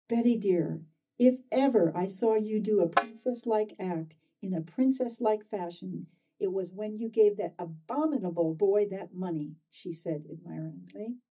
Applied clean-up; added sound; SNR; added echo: neural mask model DeepFilterNet 3.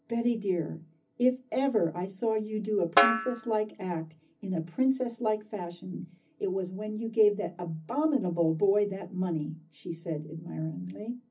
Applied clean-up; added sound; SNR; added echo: none; Snare drum; 0 dB; reverberation time 0.4 s.